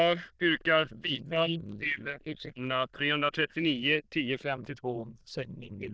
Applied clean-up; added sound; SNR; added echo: neural diffusion model UNIVERSE++.